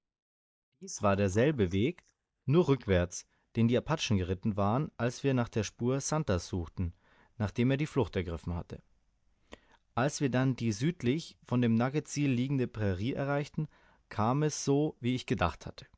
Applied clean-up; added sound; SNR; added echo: neural mask model DeepFilterNet 3.